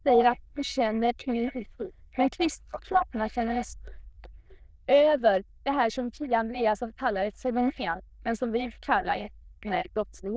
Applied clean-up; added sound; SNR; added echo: neural diffusion model UNIVERSE++.